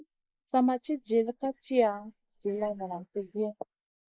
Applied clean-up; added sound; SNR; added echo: neural mask model Resemble Enhance denoiser.